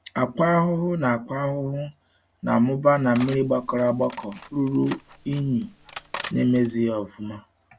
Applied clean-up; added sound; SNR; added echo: none; Cutlery, silverware; 16 dB; none.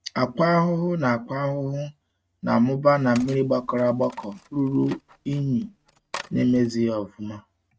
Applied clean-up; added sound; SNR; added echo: neural mask model RNNoise.